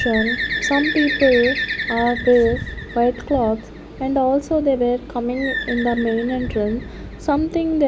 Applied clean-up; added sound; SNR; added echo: none; Bird; 8 dB; none.